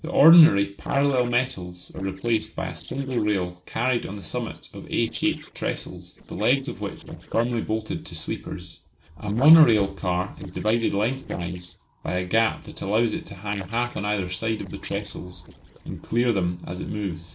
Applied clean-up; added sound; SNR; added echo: neural separator model SepFormer DNS4.